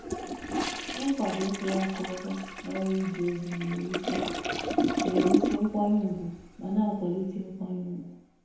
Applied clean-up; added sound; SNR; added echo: none; Toilet flush; 2 dB; reverberation time 0.9 s.